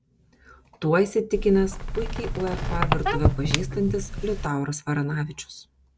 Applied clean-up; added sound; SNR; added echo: none; Squeak; -1 dB; none.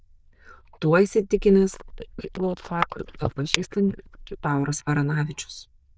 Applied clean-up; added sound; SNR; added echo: neural diffusion model UNIVERSE++.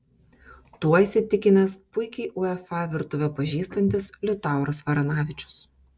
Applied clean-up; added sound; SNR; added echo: none; none; none; none.